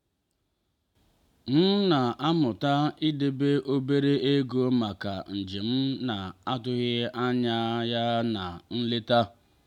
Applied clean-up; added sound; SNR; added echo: none; none; none; none.